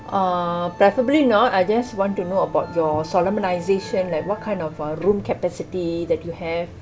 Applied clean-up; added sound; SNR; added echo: none; Musical instrument; 18 dB; none.